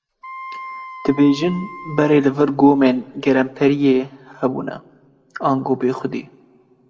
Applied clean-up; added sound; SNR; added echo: none; Wind instrument, woodwind instrument; 15 dB; reverberation time 0.6 s.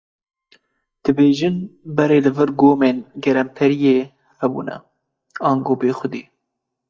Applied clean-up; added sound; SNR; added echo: neural mask model DeepFilterNet 3.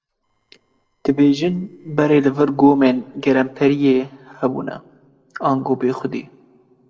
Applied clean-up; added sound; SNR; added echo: neural separator model SepFormer DNS4.